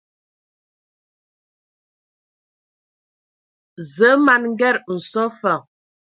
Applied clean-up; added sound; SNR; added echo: none; none; none; none.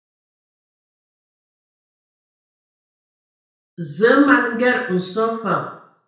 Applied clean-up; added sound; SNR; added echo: none; none; none; reverberation time 0.5 s.